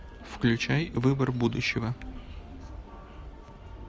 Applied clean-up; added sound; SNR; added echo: none; none; none; none.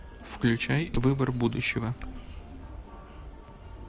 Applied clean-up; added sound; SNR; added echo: none; Glass; 12 dB; none.